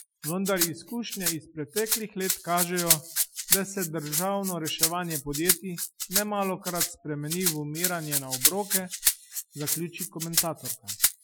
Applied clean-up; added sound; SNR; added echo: classical method Wiener filter.